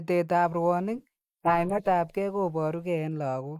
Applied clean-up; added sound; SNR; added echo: neural mask model Resemble Enhance denoiser.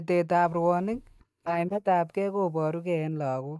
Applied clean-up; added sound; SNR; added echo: neural mask model DeepFilterNet 3.